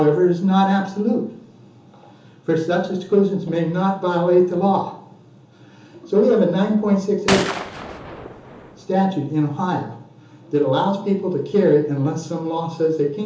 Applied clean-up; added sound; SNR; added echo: none; Gunshot, gunfire; 8 dB; reverberation time 1.2 s.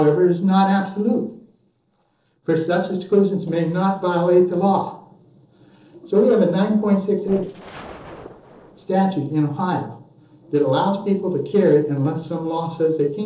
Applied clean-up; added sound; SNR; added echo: neural separator model SepFormer DNS4.